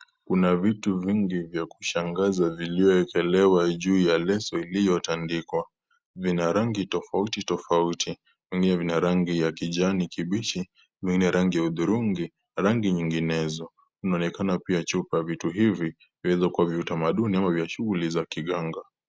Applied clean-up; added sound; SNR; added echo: none; none; none; none.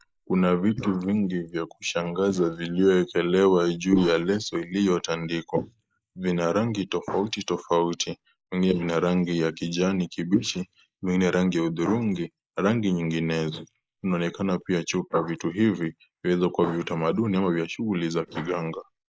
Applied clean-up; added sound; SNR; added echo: neural mask model Resemble Enhance denoiser.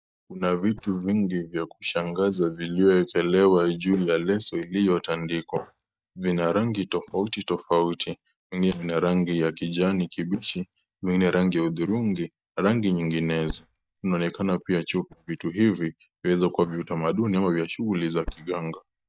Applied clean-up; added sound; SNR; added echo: neural mask model DeepFilterNet 3.